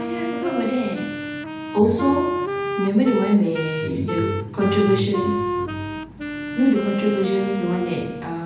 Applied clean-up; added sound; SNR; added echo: none; Wind instrument, woodwind instrument; 5 dB; reverberation time 0.8 s.